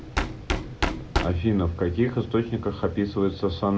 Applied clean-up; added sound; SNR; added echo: none; Knock; 6 dB; none.